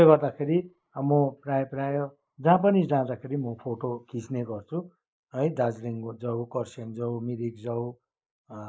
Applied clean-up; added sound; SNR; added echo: neural mask model Resemble Enhance denoiser.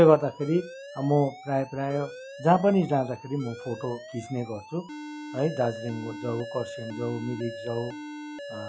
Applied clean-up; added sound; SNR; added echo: classical method log-MMSE.